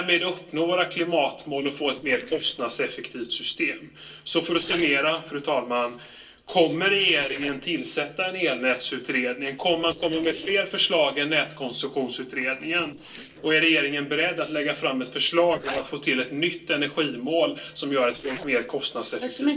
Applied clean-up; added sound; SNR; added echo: neural separator model SepFormer DNS4.